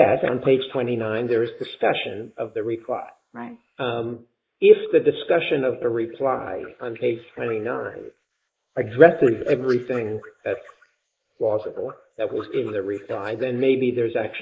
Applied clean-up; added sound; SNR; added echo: neural mask model Resemble Enhance denoiser.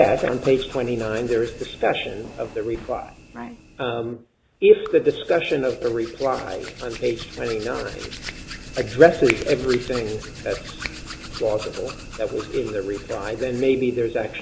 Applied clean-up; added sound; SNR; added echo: none; Hands; 14 dB; none.